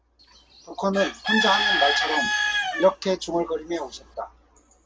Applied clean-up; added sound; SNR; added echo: none; Bird / Chicken, rooster; 0 dB; none.